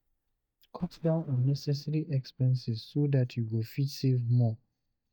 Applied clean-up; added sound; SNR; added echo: neural mask model DeepFilterNet 3.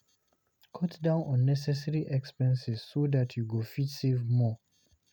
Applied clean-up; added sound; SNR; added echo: none; none; none; none.